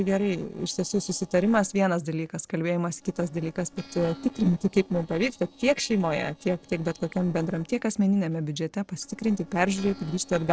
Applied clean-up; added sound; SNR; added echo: neural separator model SepFormer DNS4.